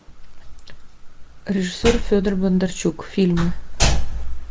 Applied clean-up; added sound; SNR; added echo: none; none; none; none.